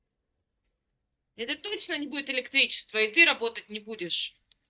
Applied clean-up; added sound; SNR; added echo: neural mask model DeepFilterNet 3.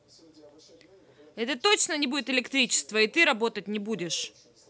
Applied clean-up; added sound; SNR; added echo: none; none; none; none.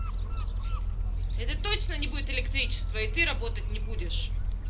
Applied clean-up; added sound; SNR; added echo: none; Gull, seagull; -5 dB; reverberation time 0.2 s.